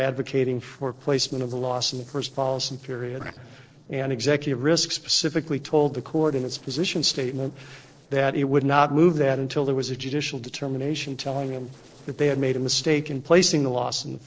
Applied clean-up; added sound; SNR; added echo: neural separator model SepFormer DNS4.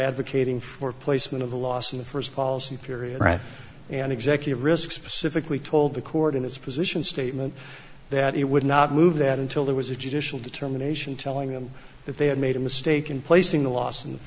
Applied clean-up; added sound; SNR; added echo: none; none; none; none.